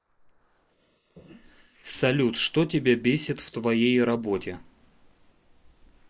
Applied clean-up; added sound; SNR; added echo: neural mask model Resemble Enhance denoiser.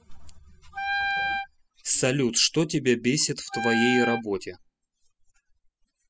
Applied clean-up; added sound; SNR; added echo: classical method spectral subtraction.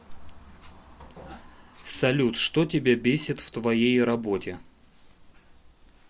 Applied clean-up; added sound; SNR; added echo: none; none; none; none.